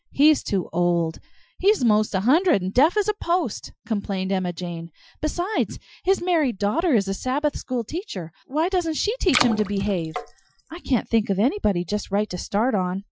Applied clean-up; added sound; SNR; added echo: classical method Wiener filter.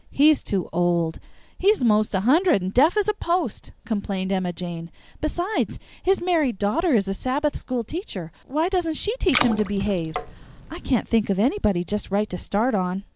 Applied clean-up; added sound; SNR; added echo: none; Water / Splash, splatter; 6 dB; none.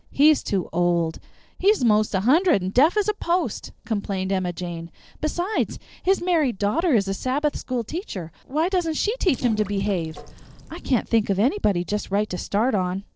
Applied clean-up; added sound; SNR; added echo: neural separator model SepFormer DNS4.